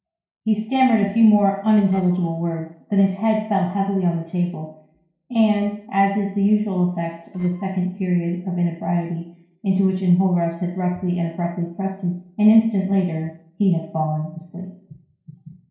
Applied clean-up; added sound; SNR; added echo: neural separator model SepFormer DNS4.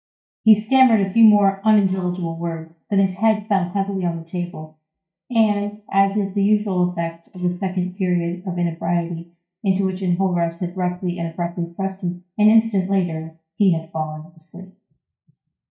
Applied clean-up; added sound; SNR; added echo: neural mask model DeepFilterNet 3.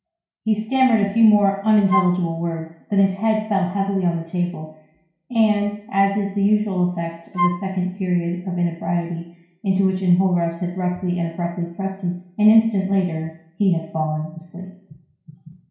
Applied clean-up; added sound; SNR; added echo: none; Wind instrument, woodwind instrument; 5 dB; reverberation time 0.6 s.